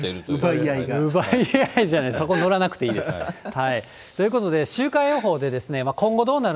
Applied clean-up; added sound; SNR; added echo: none; none; none; none.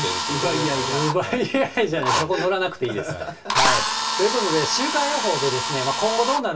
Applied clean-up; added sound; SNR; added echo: none; Drill; 2 dB; reverberation time 0.2 s.